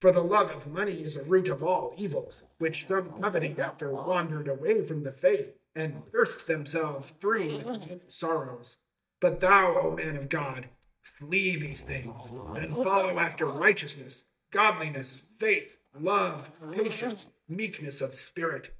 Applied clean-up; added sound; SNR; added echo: neural mask model DeepFilterNet 3.